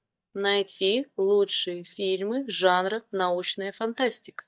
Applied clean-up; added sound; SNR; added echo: neural mask model DeepFilterNet 3.